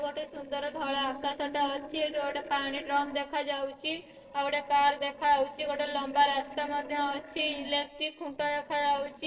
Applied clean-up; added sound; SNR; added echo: neural separator model SepFormer DNS4.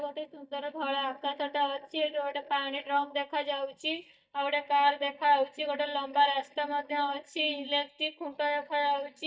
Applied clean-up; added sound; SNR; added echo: neural mask model DeepFilterNet 3.